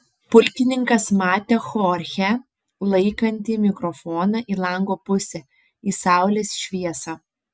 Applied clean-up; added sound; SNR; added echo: none; none; none; none.